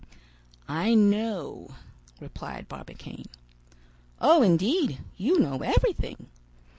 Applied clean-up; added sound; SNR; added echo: none; none; none; none.